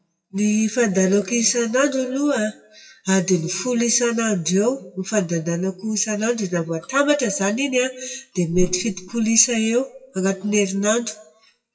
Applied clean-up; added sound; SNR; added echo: classical method WPE with log-MMSE.